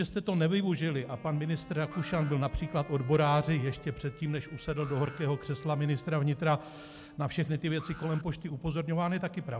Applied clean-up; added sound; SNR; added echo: none; Wind instrument, woodwind instrument + Alarm; 19 dB; none.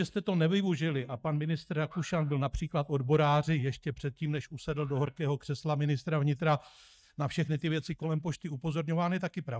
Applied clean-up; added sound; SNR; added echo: neural mask model DeepFilterNet 3.